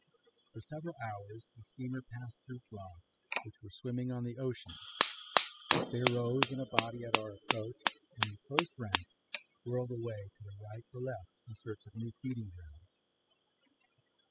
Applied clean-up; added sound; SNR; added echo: classical method spectral subtraction.